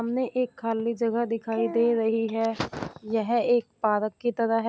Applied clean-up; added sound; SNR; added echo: none; none; none; none.